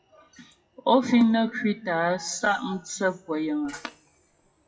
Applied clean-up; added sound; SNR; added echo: classical method WPE with log-MMSE.